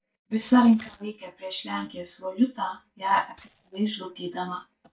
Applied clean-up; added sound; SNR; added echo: neural mask model DeepFilterNet 3.